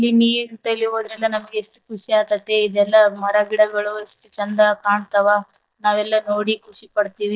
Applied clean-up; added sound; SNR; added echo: neural mask model DeepFilterNet 3.